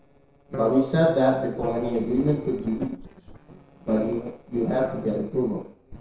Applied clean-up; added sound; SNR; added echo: neural separator model SepFormer DNS4.